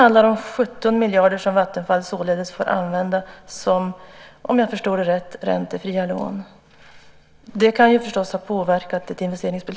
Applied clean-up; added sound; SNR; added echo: none; none; none; none.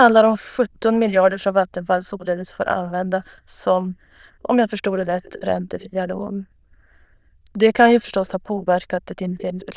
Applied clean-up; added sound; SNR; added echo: neural diffusion model UNIVERSE++.